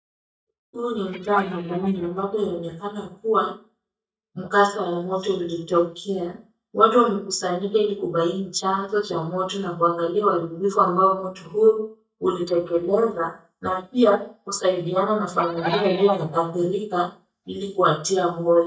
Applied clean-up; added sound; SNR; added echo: neural mask model DeepFilterNet 3.